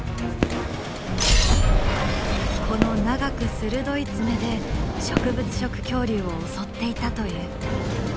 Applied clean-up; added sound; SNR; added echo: none; Fireworks; 11 dB; none.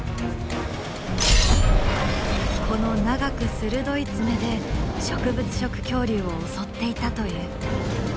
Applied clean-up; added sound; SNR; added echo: none; none; none; none.